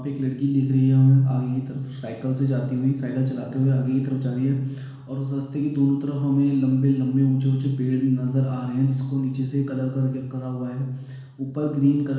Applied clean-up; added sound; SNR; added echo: none; none; none; reverberation time 1.1 s.